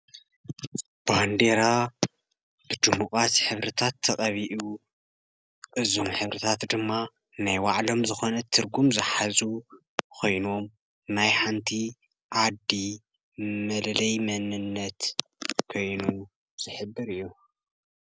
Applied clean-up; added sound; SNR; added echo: none; none; none; none.